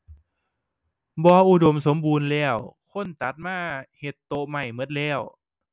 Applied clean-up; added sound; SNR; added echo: none; none; none; none.